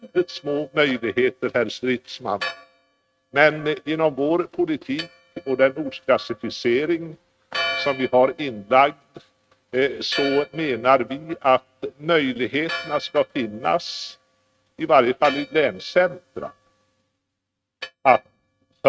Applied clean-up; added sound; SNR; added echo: neural mask model RNNoise.